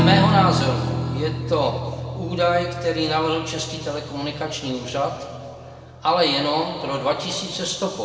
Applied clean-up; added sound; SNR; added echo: none; Strum; 4 dB; reverberation time 2.0 s.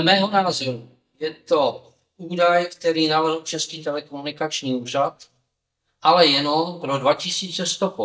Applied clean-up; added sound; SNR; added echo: neural mask model DeepFilterNet 3.